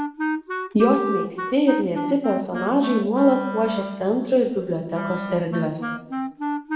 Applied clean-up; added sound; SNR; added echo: none; Wind instrument, woodwind instrument; 6 dB; reverberation time 1.2 s.